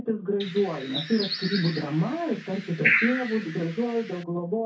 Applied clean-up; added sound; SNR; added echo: none; Bird; 4 dB; reverberation time 0.3 s.